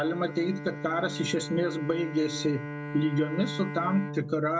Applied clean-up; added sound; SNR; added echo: none; Bowed string instrument; 8 dB; none.